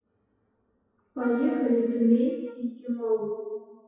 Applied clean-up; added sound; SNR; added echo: classical method WPE with log-MMSE.